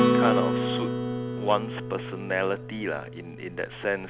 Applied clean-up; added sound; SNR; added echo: none; Acoustic guitar; -2 dB; none.